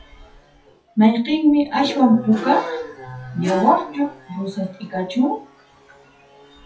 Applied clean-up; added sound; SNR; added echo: classical method WPE with log-MMSE.